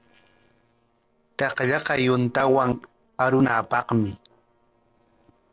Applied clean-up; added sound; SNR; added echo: neural separator model SepFormer DNS4.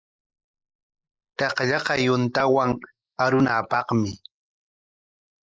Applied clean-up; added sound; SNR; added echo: neural mask model Resemble Enhance denoiser.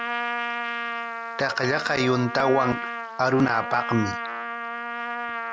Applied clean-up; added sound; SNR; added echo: none; Trumpet; 5 dB; none.